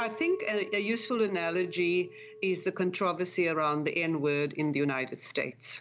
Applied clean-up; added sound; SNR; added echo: none; Chink, clink; 17 dB; none.